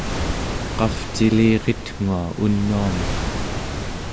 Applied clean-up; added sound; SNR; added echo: none; Waves, surf; 4 dB; none.